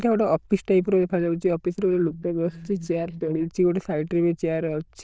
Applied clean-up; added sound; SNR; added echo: neural diffusion model UNIVERSE++.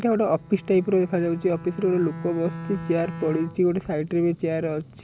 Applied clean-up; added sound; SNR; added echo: none; Bowed string instrument; 14 dB; none.